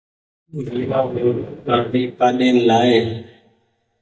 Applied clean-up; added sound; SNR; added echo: neural mask model DeepFilterNet 3.